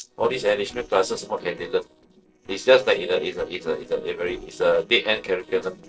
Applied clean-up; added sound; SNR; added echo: neural separator model SepFormer DNS4.